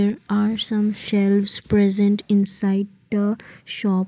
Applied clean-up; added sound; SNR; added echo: neural mask model Resemble Enhance denoiser.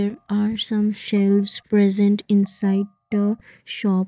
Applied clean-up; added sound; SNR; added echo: neural mask model DeepFilterNet 3.